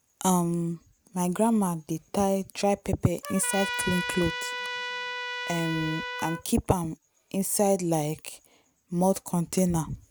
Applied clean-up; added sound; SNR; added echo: none; Trumpet; 6 dB; none.